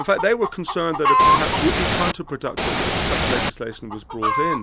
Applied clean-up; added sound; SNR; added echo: none; Chicken, rooster + Ocean / Boat, Water vehicle; -3 dB; none.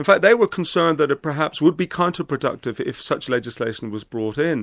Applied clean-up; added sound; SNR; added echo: none; none; none; none.